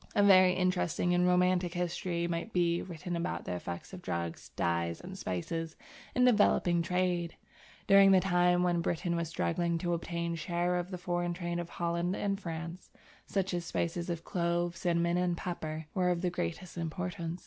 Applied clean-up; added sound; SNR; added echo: none; none; none; none.